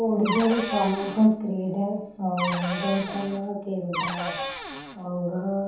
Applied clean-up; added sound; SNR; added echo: none; Cupboard open or close / Door; 7 dB; reverberation time 0.6 s.